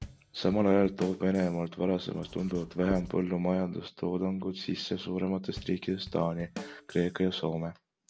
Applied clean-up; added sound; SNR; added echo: none; Drum kit + Writing; 15 dB; none.